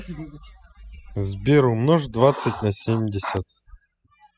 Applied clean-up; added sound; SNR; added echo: classical method spectral subtraction.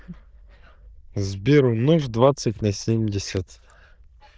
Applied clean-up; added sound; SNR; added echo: neural diffusion model UNIVERSE++.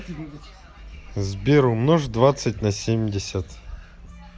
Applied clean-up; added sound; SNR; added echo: none; none; none; none.